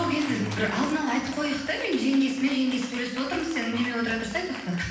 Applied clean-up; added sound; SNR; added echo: none; Cheering; 15 dB; reverberation time 0.9 s.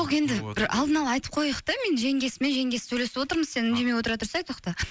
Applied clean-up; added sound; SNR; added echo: none; none; none; none.